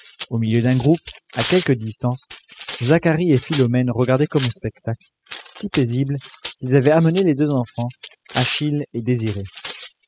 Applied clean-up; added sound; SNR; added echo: classical method spectral subtraction.